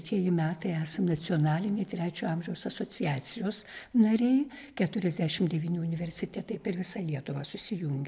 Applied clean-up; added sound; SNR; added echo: none; none; none; none.